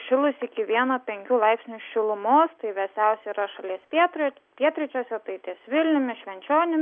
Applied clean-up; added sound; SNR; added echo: none; none; none; none.